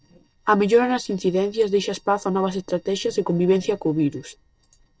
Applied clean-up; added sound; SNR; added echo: neural separator model SepFormer DNS4.